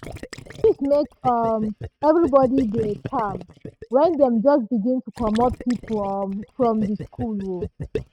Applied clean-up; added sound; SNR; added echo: neural mask model RNNoise.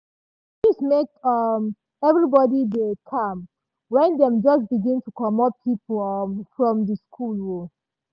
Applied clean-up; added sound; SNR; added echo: none; none; none; none.